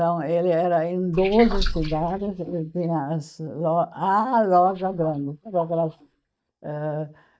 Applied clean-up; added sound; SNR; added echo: neural mask model DeepFilterNet 3.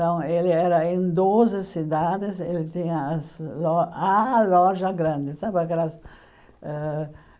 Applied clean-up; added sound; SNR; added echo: none; none; none; none.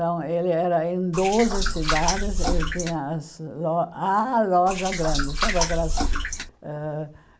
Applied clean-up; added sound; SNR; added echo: none; Liquid; -1 dB; none.